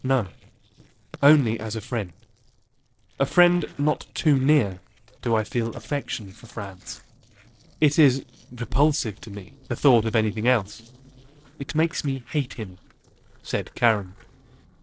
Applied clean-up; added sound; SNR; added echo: neural separator model SepFormer DNS4.